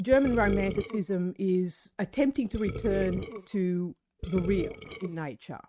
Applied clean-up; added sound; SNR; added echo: neural mask model RNNoise.